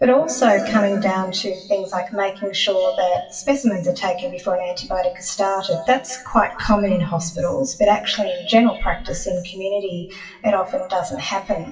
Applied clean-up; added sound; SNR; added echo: classical method WPE with log-MMSE.